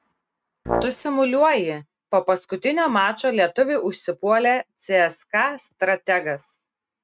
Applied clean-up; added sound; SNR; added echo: neural mask model RNNoise.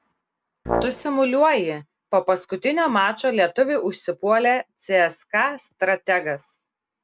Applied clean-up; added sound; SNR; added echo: none; Brass instrument; 6 dB; none.